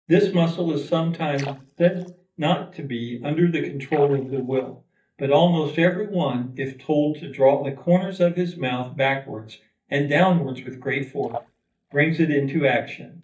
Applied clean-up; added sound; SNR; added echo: neural mask model DeepFilterNet 3.